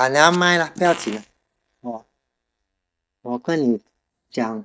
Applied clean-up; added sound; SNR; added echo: neural mask model DeepFilterNet 3.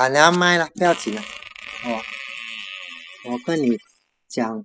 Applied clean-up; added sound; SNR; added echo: classical method spectral subtraction.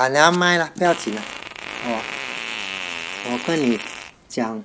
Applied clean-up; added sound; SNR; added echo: none; Fart; 9 dB; none.